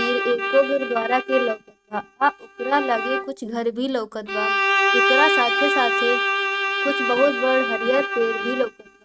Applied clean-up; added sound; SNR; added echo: neural mask model RNNoise.